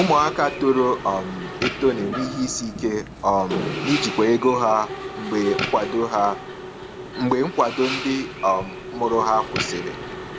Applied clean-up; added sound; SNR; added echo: none; Mechanisms + Fireworks; 8 dB; none.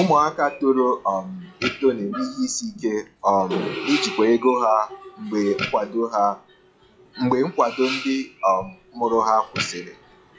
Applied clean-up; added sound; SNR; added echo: classical method log-MMSE.